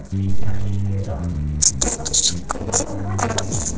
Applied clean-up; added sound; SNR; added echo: neural separator model SepFormer DNS4.